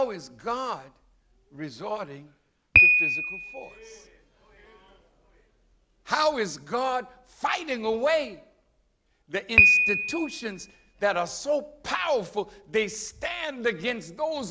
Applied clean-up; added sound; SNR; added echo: none; Piano; -1 dB; none.